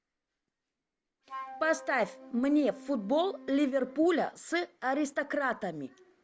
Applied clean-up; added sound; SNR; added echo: none; Wind instrument, woodwind instrument; 19 dB; none.